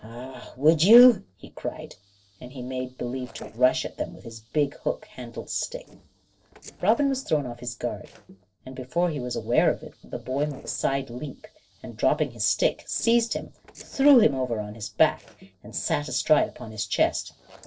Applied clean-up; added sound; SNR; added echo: neural separator model SepFormer DNS4.